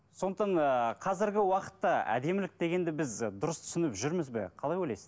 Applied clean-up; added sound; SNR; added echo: none; none; none; none.